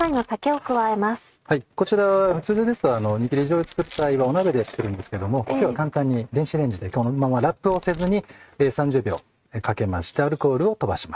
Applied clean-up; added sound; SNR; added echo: neural mask model RNNoise.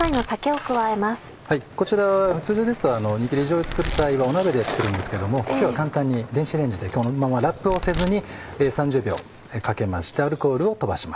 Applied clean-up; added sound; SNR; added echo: none; Domestic sounds, home sounds + Skateboard; 11 dB; none.